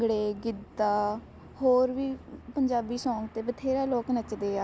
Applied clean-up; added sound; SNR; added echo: none; none; none; none.